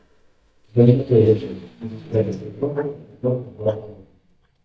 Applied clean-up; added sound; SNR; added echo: neural mask model DeepFilterNet 3.